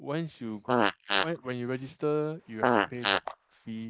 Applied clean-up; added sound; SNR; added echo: neural mask model Resemble Enhance denoiser.